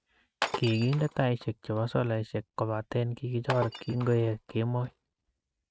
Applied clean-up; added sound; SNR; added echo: neural mask model RNNoise.